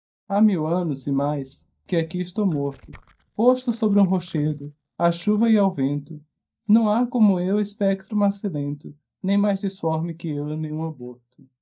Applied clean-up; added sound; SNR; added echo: neural mask model DeepFilterNet 3.